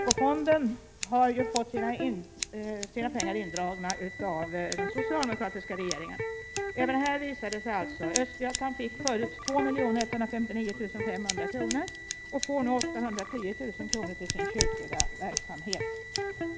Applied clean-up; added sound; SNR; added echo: none; Scissors + Electric guitar; 4 dB; none.